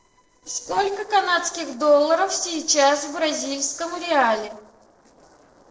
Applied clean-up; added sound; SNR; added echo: neural separator model SepFormer DNS4.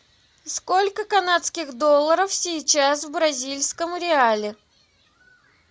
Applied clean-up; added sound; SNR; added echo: none; none; none; none.